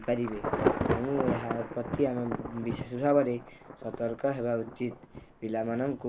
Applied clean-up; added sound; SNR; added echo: none; Thunder / Traffic noise, roadway noise / Rain / Insect; 4 dB; none.